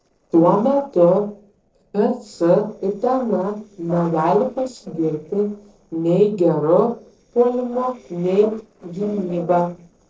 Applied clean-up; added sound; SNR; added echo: neural separator model SepFormer DNS4.